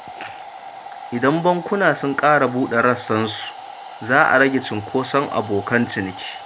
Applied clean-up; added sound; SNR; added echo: none; Domestic sounds, home sounds; 15 dB; none.